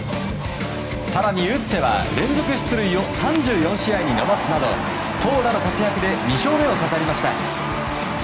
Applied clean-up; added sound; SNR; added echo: none; none; none; none.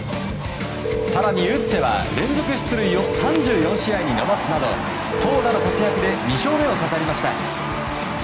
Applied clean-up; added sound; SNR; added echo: none; Telephone; 2 dB; none.